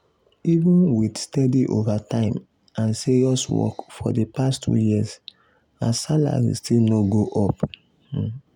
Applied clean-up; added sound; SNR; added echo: none; none; none; none.